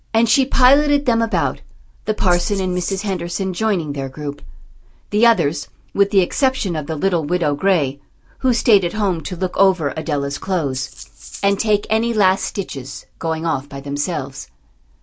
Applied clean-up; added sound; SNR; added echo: none; Rattle (instrument); 16 dB; none.